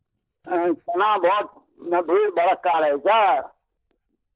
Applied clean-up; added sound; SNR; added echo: neural mask model DeepFilterNet 3.